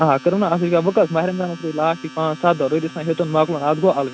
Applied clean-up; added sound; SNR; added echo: none; Domestic sounds, home sounds; 19 dB; none.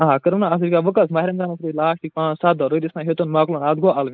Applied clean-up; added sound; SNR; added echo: neural mask model Resemble Enhance denoiser.